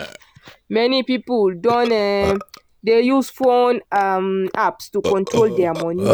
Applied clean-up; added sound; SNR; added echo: none; Burping, eructation; 9 dB; none.